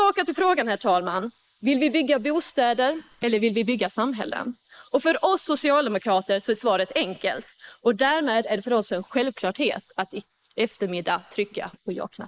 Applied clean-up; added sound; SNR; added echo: neural mask model Resemble Enhance denoiser.